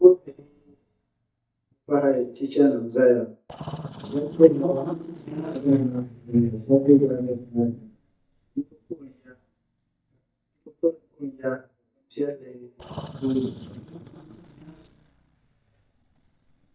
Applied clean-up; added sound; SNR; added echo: neural mask model DeepFilterNet 3.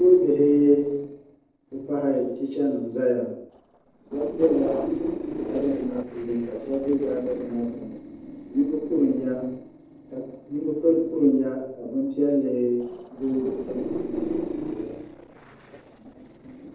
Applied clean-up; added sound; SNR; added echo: neural separator model SepFormer DNS4.